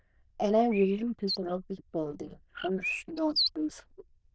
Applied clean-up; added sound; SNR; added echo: neural diffusion model UNIVERSE++.